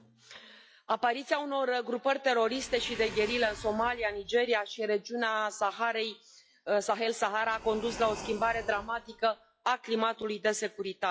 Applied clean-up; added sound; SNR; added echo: classical method log-MMSE.